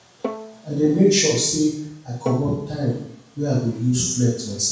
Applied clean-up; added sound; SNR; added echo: none; Bowed string instrument; 15 dB; reverberation time 0.7 s.